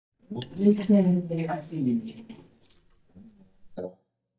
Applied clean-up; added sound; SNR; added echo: neural mask model DeepFilterNet 3.